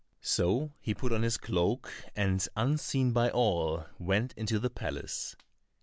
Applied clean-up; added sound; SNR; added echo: none; none; none; none.